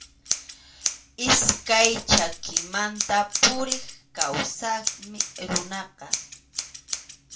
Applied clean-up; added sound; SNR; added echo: none; Scissors; 5 dB; reverberation time 0.2 s.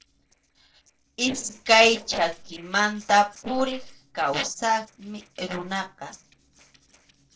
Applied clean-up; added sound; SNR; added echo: neural separator model SepFormer DNS4.